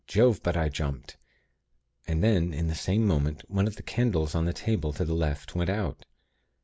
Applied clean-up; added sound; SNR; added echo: none; none; none; none.